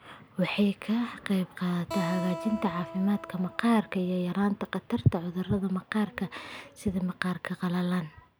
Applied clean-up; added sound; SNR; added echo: none; Acoustic guitar; 12 dB; none.